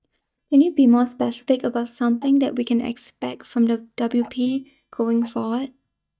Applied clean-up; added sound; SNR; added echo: neural mask model DeepFilterNet 3.